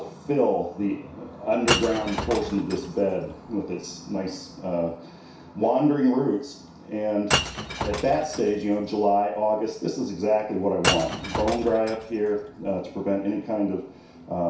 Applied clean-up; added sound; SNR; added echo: none; Shatter / Crushing; 7 dB; reverberation time 0.6 s.